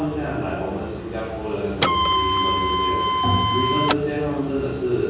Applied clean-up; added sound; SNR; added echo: none; Printer; -4 dB; reverberation time 1.3 s.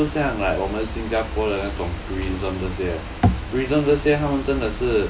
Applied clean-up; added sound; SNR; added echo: none; none; none; none.